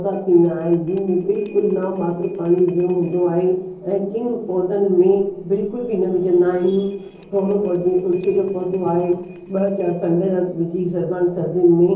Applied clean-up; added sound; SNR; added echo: neural separator model SepFormer DNS4.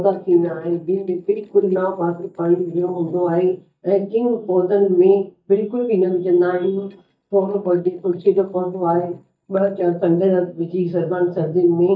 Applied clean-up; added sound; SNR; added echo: neural mask model DeepFilterNet 3.